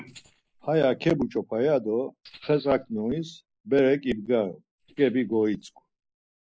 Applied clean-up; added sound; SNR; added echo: neural mask model Resemble Enhance denoiser.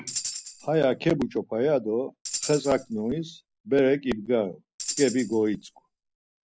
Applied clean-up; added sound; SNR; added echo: none; Tambourine; 10 dB; none.